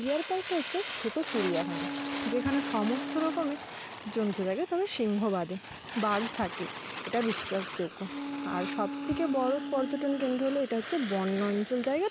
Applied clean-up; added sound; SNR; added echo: none; Fire + Wind instrument, woodwind instrument; 6 dB; none.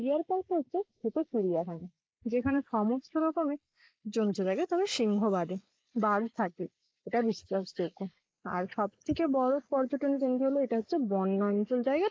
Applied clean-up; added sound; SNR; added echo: neural mask model Resemble Enhance denoiser.